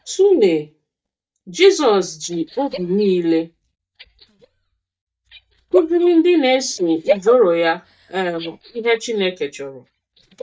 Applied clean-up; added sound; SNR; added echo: neural mask model DeepFilterNet 3.